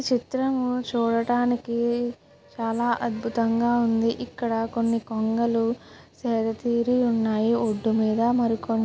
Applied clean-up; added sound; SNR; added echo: none; none; none; none.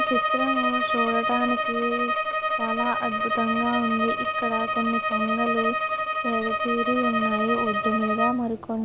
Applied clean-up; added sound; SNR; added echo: none; Bowed string instrument; -2 dB; none.